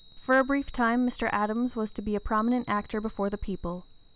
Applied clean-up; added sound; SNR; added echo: none; Chime; 17 dB; none.